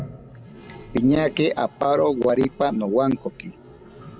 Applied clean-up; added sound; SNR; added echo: none; Toilet flush; 18 dB; none.